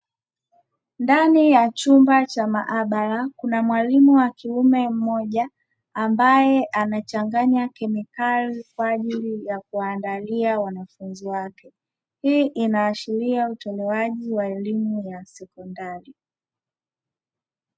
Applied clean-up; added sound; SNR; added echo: none; none; none; none.